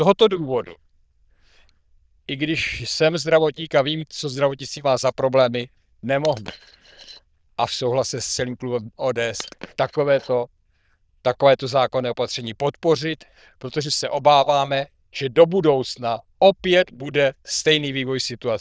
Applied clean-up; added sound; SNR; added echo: neural diffusion model UNIVERSE++.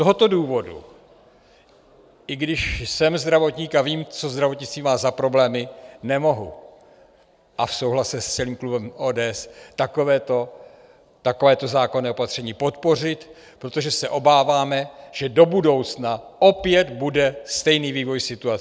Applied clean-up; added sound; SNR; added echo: none; none; none; none.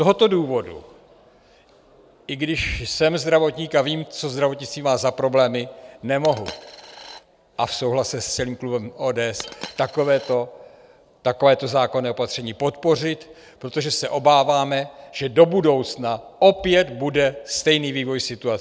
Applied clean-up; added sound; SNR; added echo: none; Coin (dropping); 16 dB; none.